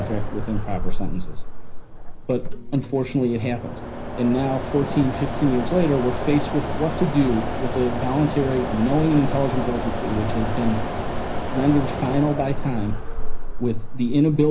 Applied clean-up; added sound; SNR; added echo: none; Mechanisms; 1 dB; reverberation time 0.4 s.